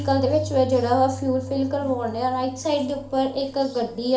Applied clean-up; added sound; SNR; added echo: none; Keyboard (musical); 12 dB; reverberation time 0.4 s.